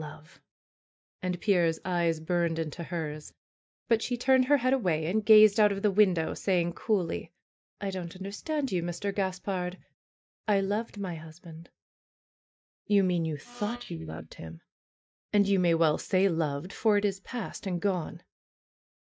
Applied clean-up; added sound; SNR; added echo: neural mask model DeepFilterNet 3.